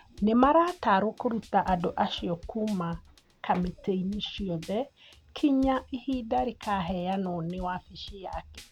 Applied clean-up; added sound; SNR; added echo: none; Drum kit; 19 dB; none.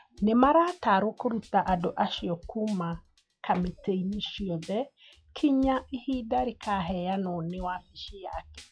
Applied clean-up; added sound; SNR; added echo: classical method log-MMSE.